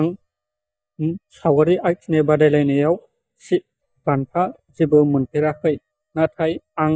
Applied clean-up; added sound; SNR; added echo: neural mask model DeepFilterNet 3.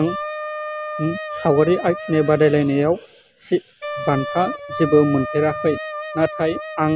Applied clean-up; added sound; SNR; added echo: none; Wind instrument, woodwind instrument; 9 dB; none.